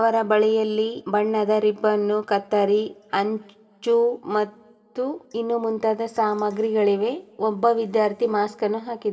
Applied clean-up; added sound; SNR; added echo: none; none; none; reverberation time 0.3 s.